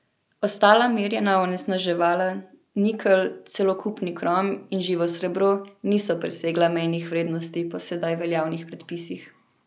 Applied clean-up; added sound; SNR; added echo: none; none; none; none.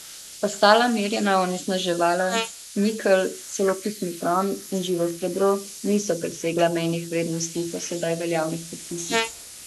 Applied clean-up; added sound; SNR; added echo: neural mask model Resemble Enhance denoiser.